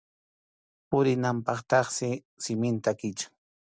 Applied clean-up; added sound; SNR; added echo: none; none; none; none.